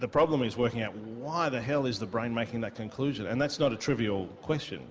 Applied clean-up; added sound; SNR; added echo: none; none; none; none.